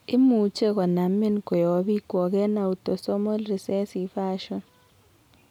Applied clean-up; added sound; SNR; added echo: none; none; none; none.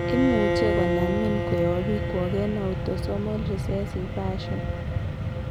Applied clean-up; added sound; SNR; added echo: none; Mechanisms + Bowed string instrument; -1 dB; none.